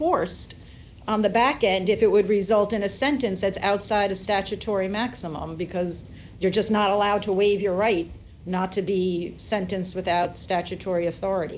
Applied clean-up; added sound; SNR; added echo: none; none; none; none.